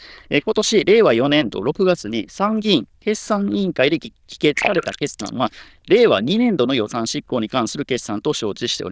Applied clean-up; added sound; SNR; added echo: neural diffusion model UNIVERSE++.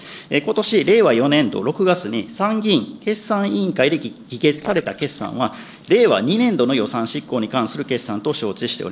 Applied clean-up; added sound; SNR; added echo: neural separator model SepFormer DNS4.